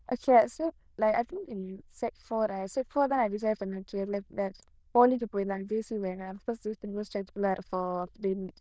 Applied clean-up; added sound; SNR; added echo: neural diffusion model UNIVERSE++.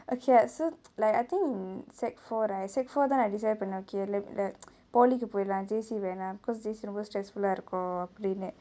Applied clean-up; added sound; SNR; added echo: none; none; none; none.